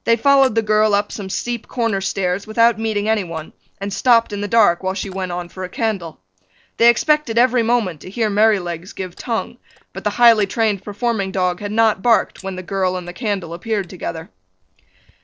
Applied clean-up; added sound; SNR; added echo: neural separator model SepFormer DNS4.